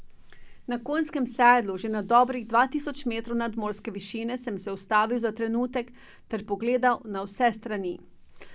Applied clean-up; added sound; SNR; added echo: none; none; none; none.